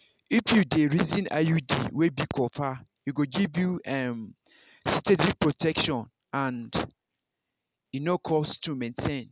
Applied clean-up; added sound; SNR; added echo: none; none; none; none.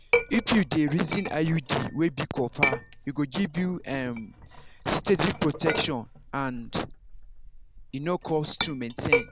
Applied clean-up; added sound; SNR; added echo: none; Chink, clink; 5 dB; none.